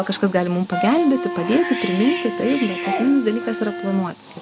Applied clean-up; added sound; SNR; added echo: none; Bathtub (filling or washing) / Cat + Wind instrument, woodwind instrument; 7 dB; none.